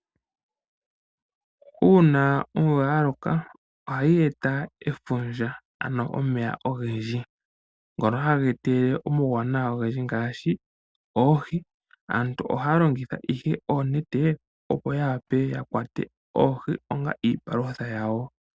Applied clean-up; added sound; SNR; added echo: none; none; none; none.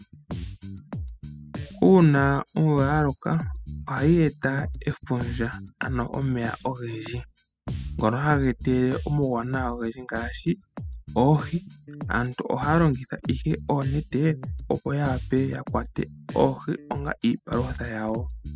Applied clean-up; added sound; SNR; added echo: classical method spectral subtraction.